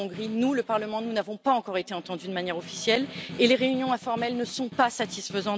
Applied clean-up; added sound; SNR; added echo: none; Snare drum; 16 dB; none.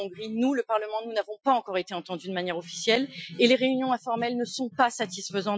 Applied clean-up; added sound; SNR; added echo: classical method Wiener filter.